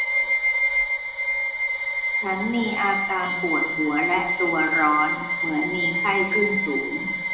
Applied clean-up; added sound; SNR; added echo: none; Bowed string instrument; -1 dB; reverberation time 0.9 s.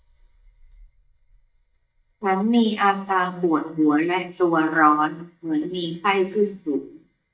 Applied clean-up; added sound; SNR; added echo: neural mask model DeepFilterNet 3.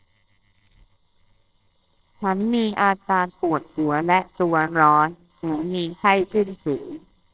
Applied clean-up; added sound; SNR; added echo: neural separator model SepFormer WHAMR!.